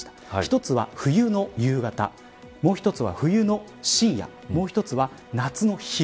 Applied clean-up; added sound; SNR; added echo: none; none; none; none.